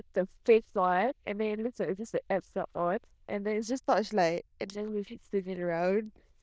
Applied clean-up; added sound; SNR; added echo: neural diffusion model UNIVERSE++.